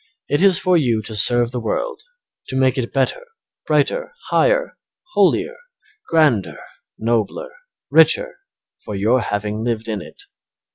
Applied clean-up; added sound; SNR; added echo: none; none; none; none.